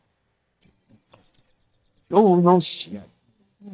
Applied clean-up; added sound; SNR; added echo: neural mask model DeepFilterNet 3.